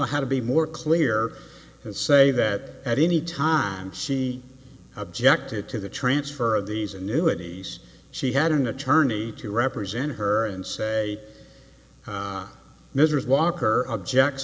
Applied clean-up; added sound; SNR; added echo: none; none; none; none.